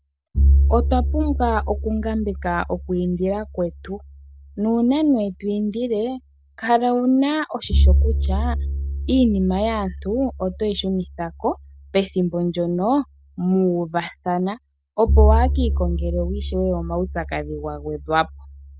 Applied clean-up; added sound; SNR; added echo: none; Bowed string instrument; 1 dB; none.